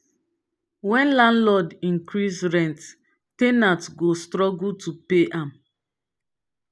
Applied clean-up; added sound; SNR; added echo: none; none; none; none.